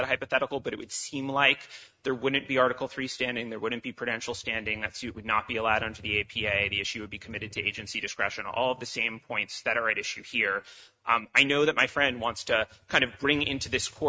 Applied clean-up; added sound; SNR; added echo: neural mask model RNNoise.